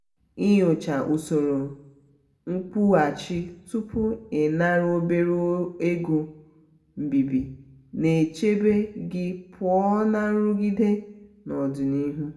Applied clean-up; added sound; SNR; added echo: none; none; none; reverberation time 0.6 s.